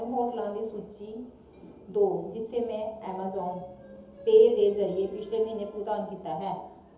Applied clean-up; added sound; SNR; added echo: none; none; none; reverberation time 0.8 s.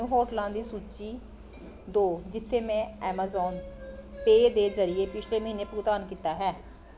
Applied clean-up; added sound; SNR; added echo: none; none; none; none.